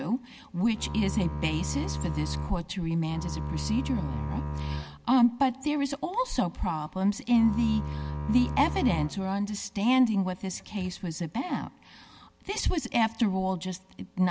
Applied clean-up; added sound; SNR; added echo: none; Bowed string instrument; 5 dB; none.